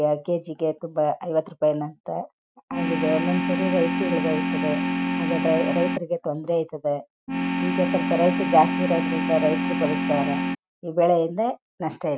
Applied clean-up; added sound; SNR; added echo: none; Organ; -1 dB; none.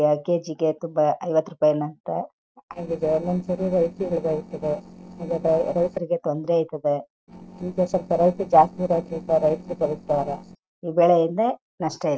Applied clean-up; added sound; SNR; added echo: neural separator model SepFormer DNS4.